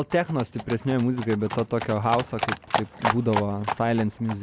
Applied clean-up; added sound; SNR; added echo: none; Livestock, farm animals, working animals; 6 dB; none.